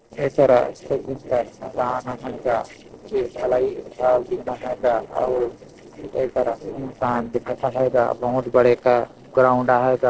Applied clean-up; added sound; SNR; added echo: neural separator model SepFormer DNS4.